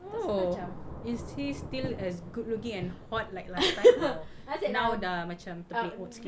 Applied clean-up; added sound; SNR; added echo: none; Thunder / Rain; 12 dB; none.